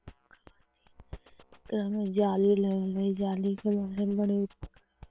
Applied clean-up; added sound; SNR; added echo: neural separator model SepFormer WHAM!.